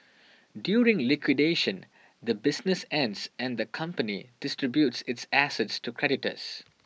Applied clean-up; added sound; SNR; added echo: none; none; none; none.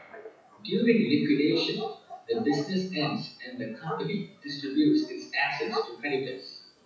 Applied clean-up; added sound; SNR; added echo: classical method WPE with log-MMSE.